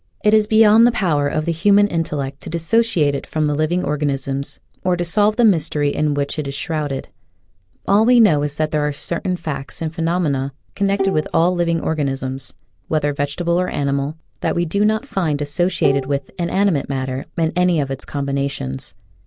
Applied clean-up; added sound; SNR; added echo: none; Bowed string instrument; 9 dB; none.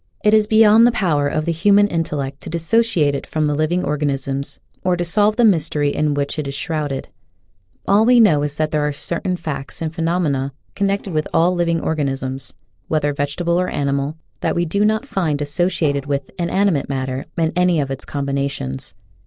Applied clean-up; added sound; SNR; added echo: neural separator model SepFormer DNS4.